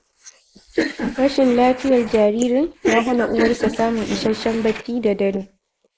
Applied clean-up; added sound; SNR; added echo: neural mask model Resemble Enhance denoiser.